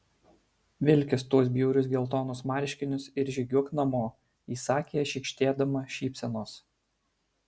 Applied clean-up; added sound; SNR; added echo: none; none; none; none.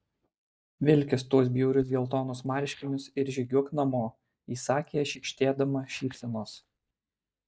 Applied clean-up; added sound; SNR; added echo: neural mask model DeepFilterNet 3.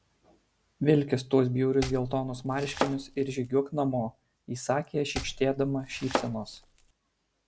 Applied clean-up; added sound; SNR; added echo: none; Domestic sounds, home sounds; 8 dB; none.